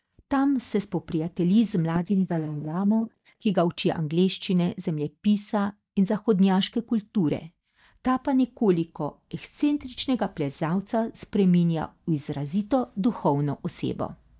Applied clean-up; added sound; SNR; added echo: neural mask model DeepFilterNet 3.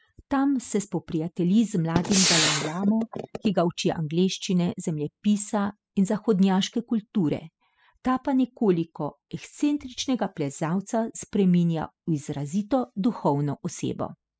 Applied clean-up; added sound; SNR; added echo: classical method spectral subtraction.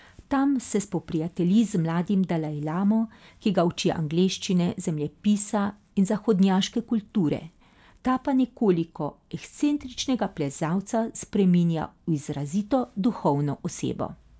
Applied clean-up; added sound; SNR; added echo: none; none; none; none.